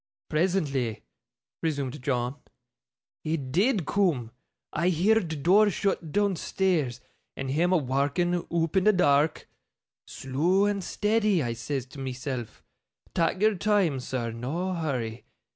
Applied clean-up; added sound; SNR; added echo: none; none; none; none.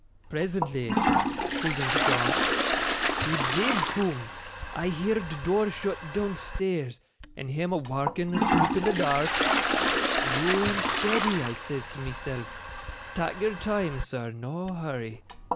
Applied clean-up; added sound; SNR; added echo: none; Toilet flush; -1 dB; none.